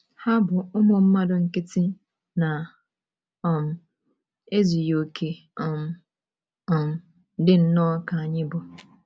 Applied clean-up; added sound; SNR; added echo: none; none; none; none.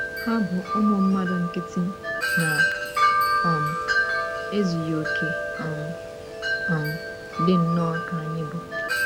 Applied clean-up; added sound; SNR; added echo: none; Wind chime; -1 dB; none.